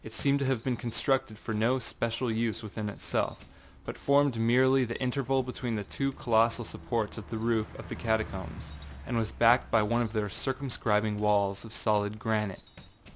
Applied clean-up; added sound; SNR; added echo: none; Bus; 19 dB; none.